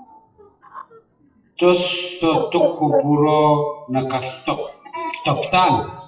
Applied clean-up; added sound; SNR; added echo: classical method WPE with log-MMSE.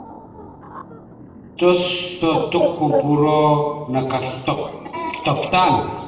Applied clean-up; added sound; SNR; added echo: none; Bird; 9 dB; reverberation time 1.1 s.